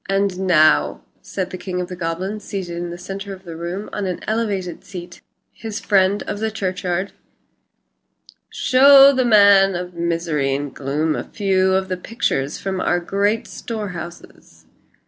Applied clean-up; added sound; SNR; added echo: none; none; none; none.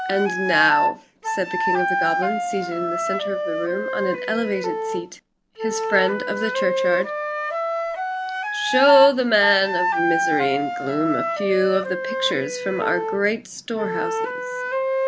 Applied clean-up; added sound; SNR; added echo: none; Wind instrument, woodwind instrument; 1 dB; none.